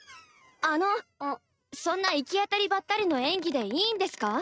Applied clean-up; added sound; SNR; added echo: neural mask model RNNoise.